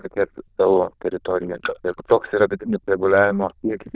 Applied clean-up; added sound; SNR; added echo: neural diffusion model UNIVERSE++.